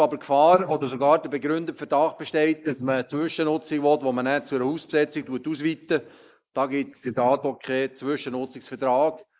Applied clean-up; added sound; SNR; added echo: neural mask model Resemble Enhance denoiser.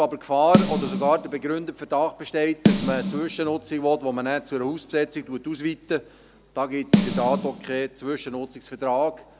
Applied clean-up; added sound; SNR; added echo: none; Snare drum; 1 dB; none.